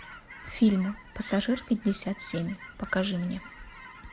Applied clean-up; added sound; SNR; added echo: none; Chirp, tweet / Fowl; 17 dB; none.